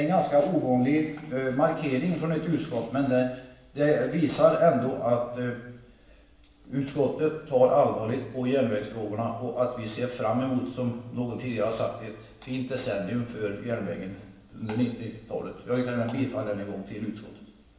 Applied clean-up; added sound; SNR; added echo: none; none; none; reverberation time 0.8 s.